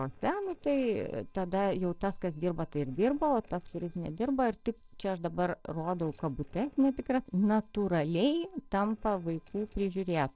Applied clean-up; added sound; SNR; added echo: neural separator model SepFormer DNS4.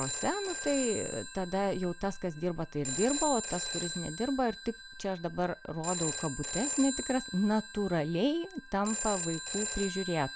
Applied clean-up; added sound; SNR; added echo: none; Telephone; 6 dB; none.